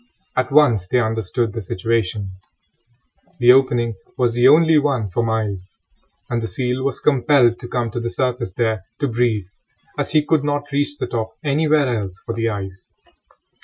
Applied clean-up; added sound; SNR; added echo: classical method Wiener filter.